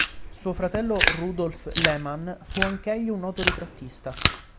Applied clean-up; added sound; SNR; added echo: none; Chewing, mastication; 0 dB; none.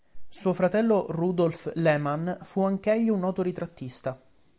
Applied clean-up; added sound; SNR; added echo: none; none; none; none.